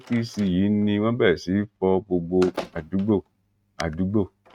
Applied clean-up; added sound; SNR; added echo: neural mask model RNNoise.